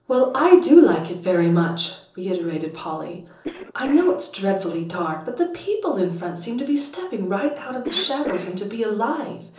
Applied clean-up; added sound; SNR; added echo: neural separator model SepFormer DNS4.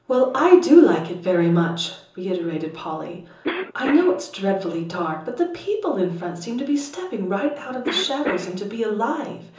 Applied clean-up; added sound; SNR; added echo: none; Cough; 15 dB; reverberation time 0.6 s.